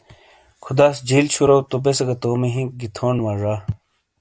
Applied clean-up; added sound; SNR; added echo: none; none; none; none.